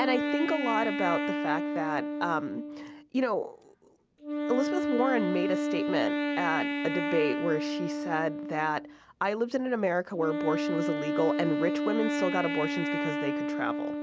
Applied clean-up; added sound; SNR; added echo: none; Wind instrument, woodwind instrument; 0 dB; none.